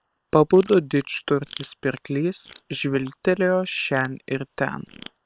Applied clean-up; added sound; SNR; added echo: neural separator model SepFormer WHAM!.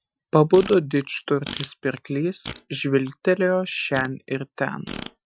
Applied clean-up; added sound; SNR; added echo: classical method Wiener filter.